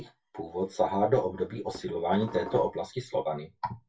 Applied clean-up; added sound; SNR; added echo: none; Dishes, pots, and pans; 12 dB; reverberation time 0.2 s.